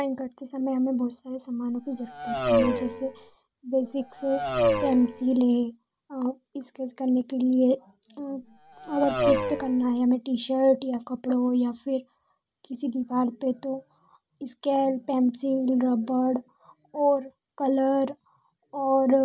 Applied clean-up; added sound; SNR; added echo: none; Race car, auto racing; 2 dB; none.